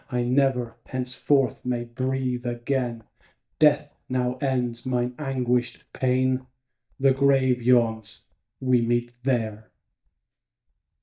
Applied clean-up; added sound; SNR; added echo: neural mask model DeepFilterNet 3.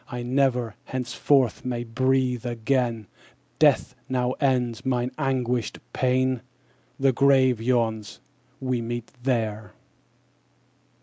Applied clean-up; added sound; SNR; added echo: none; none; none; none.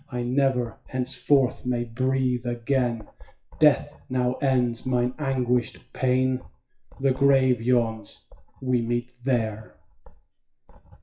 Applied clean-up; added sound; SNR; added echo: classical method WPE with log-MMSE.